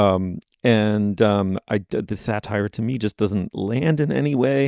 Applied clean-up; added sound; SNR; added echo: none; none; none; none.